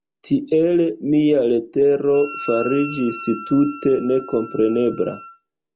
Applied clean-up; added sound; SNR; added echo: none; Wind instrument, woodwind instrument; 15 dB; none.